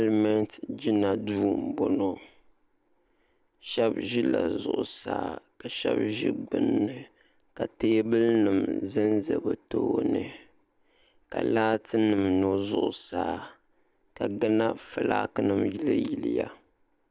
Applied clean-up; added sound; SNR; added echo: none; none; none; none.